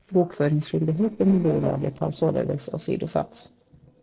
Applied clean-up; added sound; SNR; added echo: neural separator model SepFormer DNS4.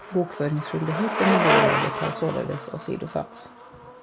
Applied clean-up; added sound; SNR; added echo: none; Bicycle; -1 dB; none.